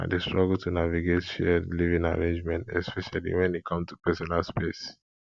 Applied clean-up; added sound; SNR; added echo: none; none; none; none.